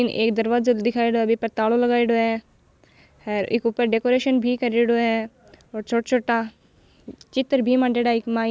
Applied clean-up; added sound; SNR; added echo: none; none; none; none.